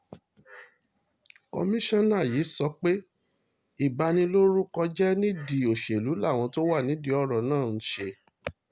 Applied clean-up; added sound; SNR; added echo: none; none; none; none.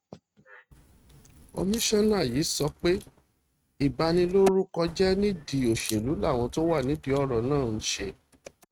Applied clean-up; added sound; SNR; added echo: neural mask model RNNoise.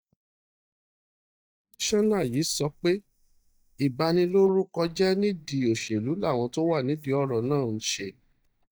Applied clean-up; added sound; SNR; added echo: neural mask model DeepFilterNet 3.